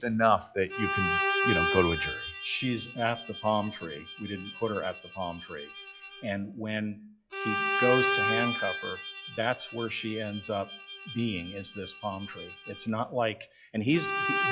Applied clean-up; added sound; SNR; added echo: classical method log-MMSE.